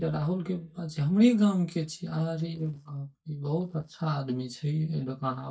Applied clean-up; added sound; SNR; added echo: neural mask model DeepFilterNet 3.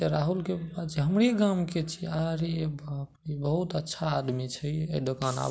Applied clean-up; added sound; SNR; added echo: none; none; none; none.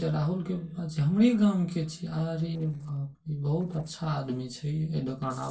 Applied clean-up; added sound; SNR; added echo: neural separator model SepFormer DNS4.